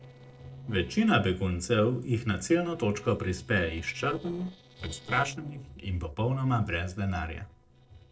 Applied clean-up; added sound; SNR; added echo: neural separator model SepFormer DNS4.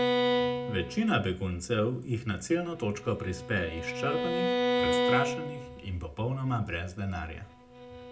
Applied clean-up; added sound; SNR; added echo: none; Bowed string instrument; 0 dB; reverberation time 0.2 s.